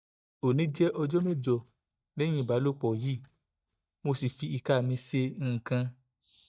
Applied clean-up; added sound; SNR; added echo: neural mask model DeepFilterNet 3.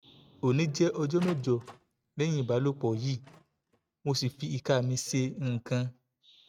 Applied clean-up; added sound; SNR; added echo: neural mask model RNNoise.